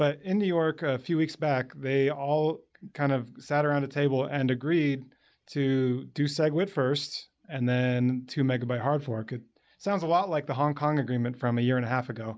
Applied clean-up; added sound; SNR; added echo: none; none; none; none.